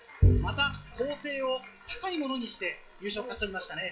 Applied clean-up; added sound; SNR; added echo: classical method WPE with log-MMSE.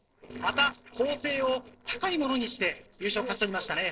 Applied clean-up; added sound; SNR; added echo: neural separator model SepFormer DNS4.